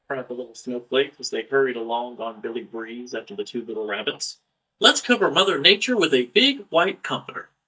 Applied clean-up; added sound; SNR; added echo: neural mask model DeepFilterNet 3.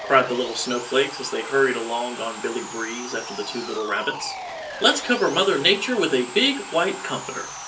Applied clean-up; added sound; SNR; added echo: none; Sawing; 11 dB; reverberation time 0.3 s.